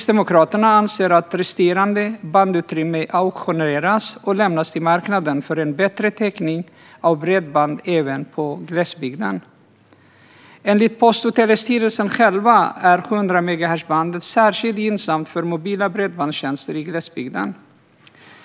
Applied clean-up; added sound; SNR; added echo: none; none; none; none.